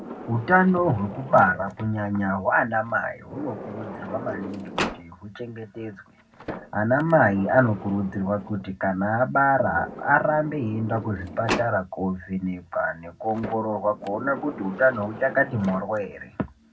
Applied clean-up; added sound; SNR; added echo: none; Sliding door; 13 dB; reverberation time 0.3 s.